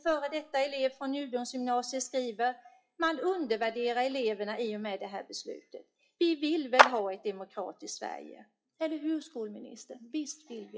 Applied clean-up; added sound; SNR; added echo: classical method WPE with log-MMSE.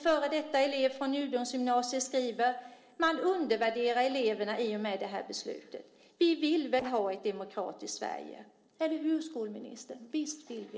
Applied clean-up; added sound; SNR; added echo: neural separator model SepFormer DNS4.